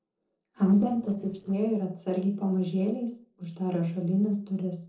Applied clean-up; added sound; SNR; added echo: neural separator model SepFormer DNS4.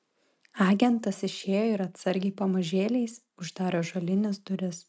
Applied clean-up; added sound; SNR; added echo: none; none; none; none.